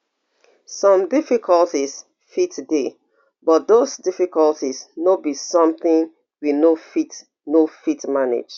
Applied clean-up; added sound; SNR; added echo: none; none; none; none.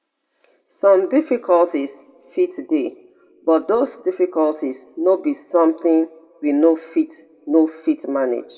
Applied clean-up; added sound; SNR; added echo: none; none; none; reverberation time 1.1 s.